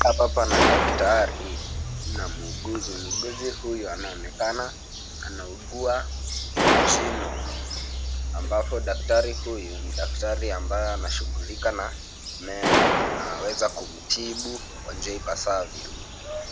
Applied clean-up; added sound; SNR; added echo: none; Gunshot, gunfire + Bird vocalization, bird call, bird song; -2 dB; none.